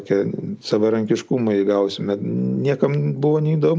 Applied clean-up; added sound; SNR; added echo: none; none; none; none.